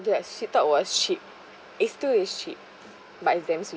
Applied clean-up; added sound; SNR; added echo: none; none; none; none.